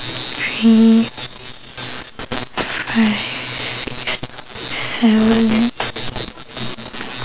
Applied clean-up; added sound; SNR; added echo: none; none; none; none.